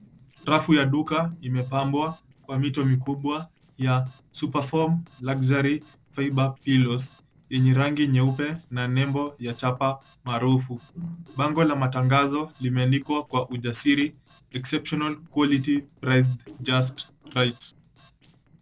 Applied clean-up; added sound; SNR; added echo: neural separator model SepFormer DNS4.